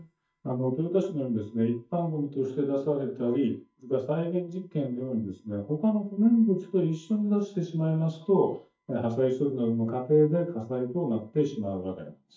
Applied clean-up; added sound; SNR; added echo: neural mask model DeepFilterNet 3.